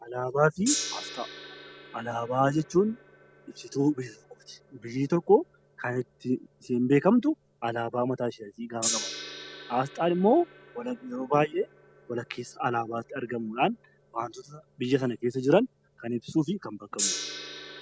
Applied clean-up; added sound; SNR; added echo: none; Gong; 12 dB; none.